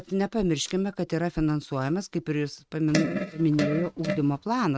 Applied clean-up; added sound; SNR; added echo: neural mask model RNNoise.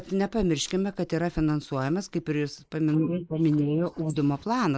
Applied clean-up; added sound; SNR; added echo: neural mask model Resemble Enhance denoiser.